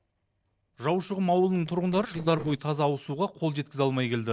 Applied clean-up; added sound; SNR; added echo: neural separator model SepFormer DNS4.